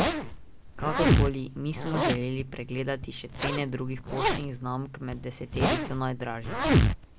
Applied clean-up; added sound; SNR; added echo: none; Zipper (clothing); -4 dB; none.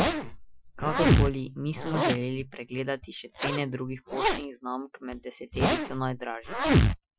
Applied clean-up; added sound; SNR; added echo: classical method Wiener filter.